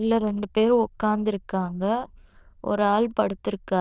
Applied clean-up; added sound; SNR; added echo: neural diffusion model UNIVERSE++.